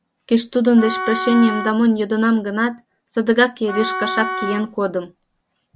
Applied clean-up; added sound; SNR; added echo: none; Wind instrument, woodwind instrument; 9 dB; none.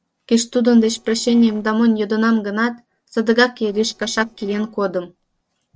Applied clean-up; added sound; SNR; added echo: neural separator model SepFormer DNS4.